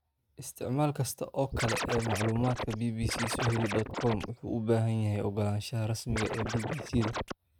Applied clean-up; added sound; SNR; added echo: neural mask model RNNoise.